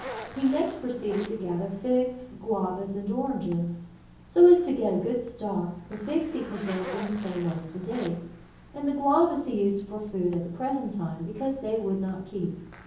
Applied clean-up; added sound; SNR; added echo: none; Zipper (clothing); 17 dB; reverberation time 0.7 s.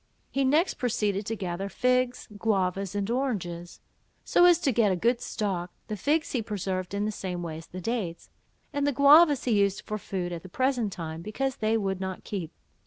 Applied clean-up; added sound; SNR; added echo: none; none; none; none.